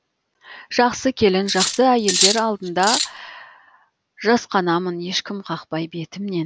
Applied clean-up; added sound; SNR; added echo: none; Cutlery, silverware; 1 dB; none.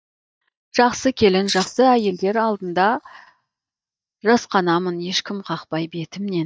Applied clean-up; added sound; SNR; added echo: neural mask model DeepFilterNet 3.